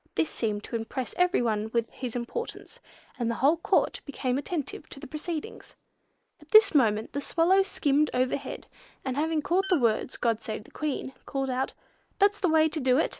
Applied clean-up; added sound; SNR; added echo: neural mask model Resemble Enhance denoiser.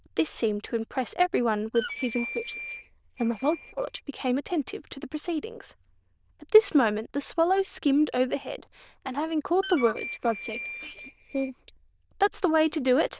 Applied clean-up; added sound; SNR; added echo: neural diffusion model UNIVERSE++.